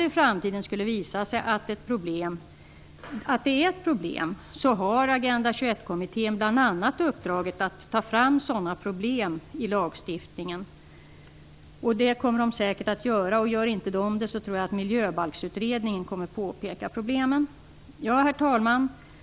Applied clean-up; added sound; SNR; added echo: none; none; none; none.